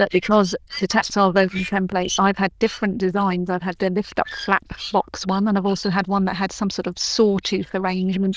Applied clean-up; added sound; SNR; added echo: neural diffusion model UNIVERSE++.